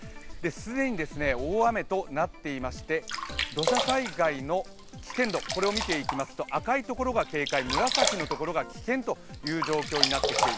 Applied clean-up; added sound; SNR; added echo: none; Sink (filling or washing); 3 dB; none.